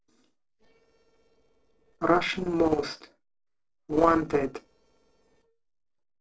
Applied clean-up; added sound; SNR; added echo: neural separator model SepFormer DNS4.